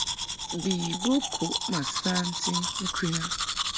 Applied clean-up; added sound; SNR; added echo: none; Domestic sounds, home sounds; 0 dB; none.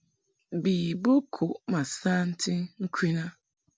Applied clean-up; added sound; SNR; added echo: none; none; none; none.